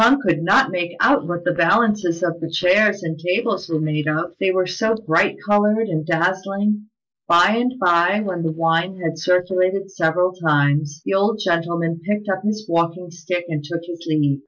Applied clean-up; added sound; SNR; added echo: neural mask model Resemble Enhance denoiser.